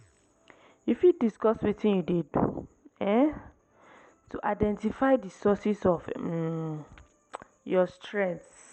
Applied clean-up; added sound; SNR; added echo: none; none; none; none.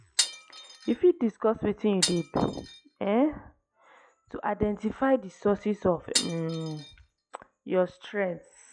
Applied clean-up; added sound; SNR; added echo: classical method log-MMSE.